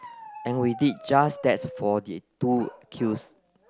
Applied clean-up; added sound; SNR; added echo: none; Bark; 16 dB; none.